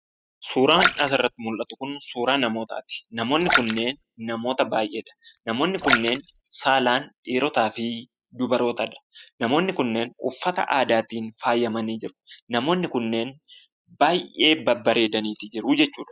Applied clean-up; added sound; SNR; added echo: classical method spectral subtraction.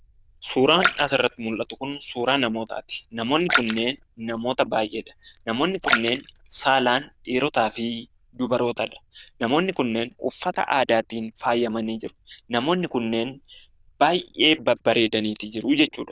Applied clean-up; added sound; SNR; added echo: neural diffusion model UNIVERSE++.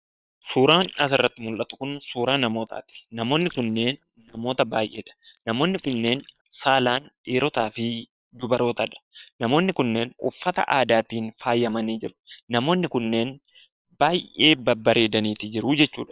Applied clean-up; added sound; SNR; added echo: neural separator model SepFormer WHAM!.